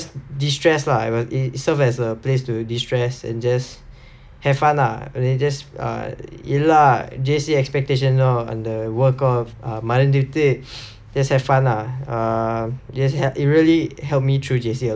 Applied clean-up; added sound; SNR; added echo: none; none; none; none.